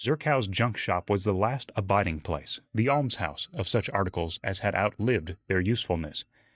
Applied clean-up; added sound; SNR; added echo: neural mask model DeepFilterNet 3.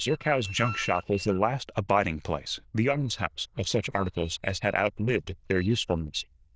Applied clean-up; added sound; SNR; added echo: neural diffusion model UNIVERSE++.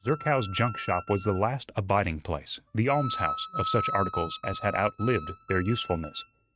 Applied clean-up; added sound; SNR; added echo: neural mask model RNNoise.